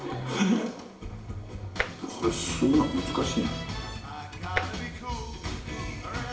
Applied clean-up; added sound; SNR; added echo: none; Tap; 4 dB; reverberation time 0.8 s.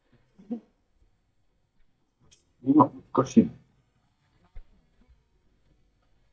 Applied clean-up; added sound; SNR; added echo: neural mask model DeepFilterNet 3.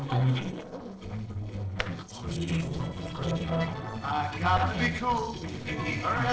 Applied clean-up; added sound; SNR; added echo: neural separator model SepFormer DNS4.